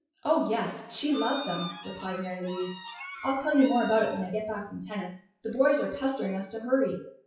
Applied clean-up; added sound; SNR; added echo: classical method WPE with log-MMSE.